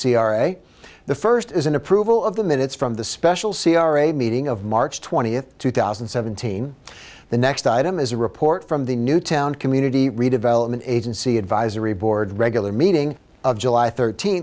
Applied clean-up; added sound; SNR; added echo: none; none; none; none.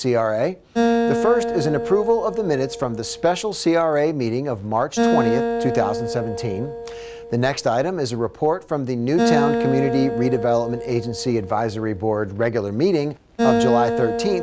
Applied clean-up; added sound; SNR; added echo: none; Acoustic guitar; 3 dB; none.